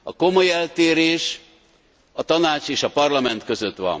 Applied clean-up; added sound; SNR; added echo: none; none; none; none.